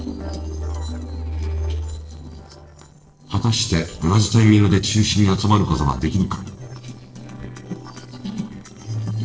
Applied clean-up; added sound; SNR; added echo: neural separator model SepFormer DNS4.